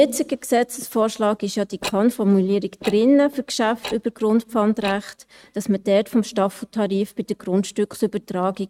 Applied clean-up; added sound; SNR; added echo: neural mask model RNNoise.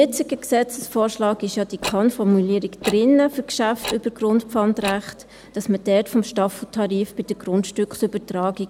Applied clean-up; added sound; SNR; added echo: none; Tick-tock; 15 dB; none.